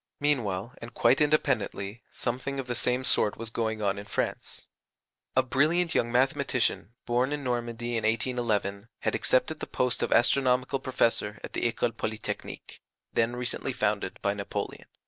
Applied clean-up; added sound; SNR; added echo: none; none; none; none.